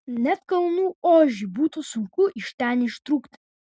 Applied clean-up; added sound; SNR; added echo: none; none; none; none.